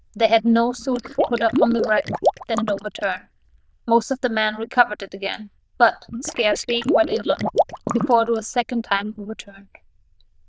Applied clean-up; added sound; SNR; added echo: neural diffusion model UNIVERSE++.